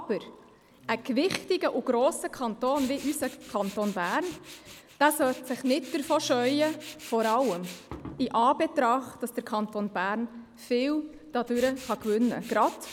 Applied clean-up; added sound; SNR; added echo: none; Tools; 20 dB; none.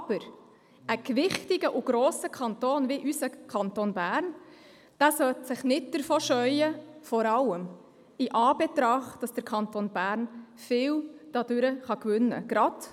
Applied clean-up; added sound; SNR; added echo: none; none; none; none.